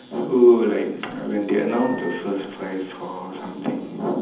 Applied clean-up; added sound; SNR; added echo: none; Wind instrument, woodwind instrument; 17 dB; reverberation time 0.8 s.